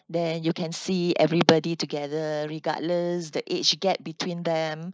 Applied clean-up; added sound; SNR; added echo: neural mask model Resemble Enhance denoiser.